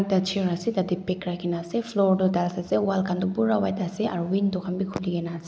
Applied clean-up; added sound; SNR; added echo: none; none; none; none.